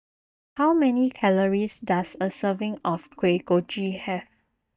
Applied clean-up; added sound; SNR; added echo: neural mask model DeepFilterNet 3.